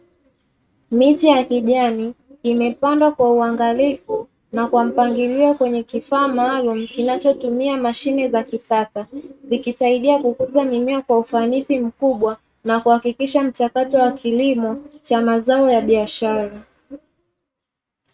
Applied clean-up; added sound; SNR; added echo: neural mask model RNNoise.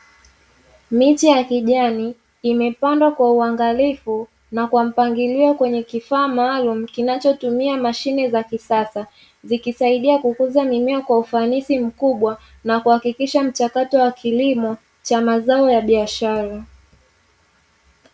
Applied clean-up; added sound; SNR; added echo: none; none; none; none.